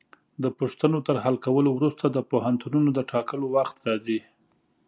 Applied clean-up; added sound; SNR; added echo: none; none; none; none.